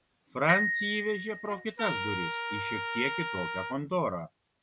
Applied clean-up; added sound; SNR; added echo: none; Glockenspiel + Trumpet; 1 dB; none.